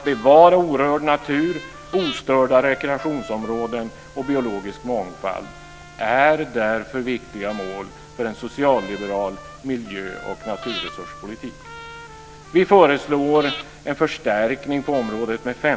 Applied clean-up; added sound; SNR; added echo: none; Trumpet + Breathing; 18 dB; none.